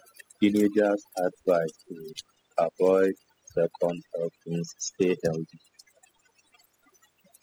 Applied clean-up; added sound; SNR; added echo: classical method spectral subtraction.